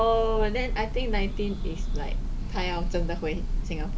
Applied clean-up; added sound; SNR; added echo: none; Bird / Breathing; -2 dB; none.